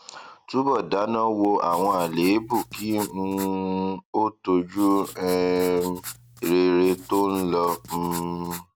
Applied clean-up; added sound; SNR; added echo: none; Writing; 18 dB; none.